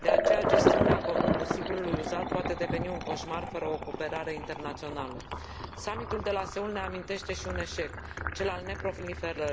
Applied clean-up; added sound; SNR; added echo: none; Thunder / Traffic noise, roadway noise / Rain / Insect + Liquid; -4 dB; none.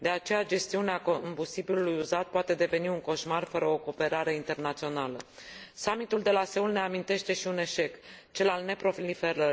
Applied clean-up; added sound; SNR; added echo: none; none; none; none.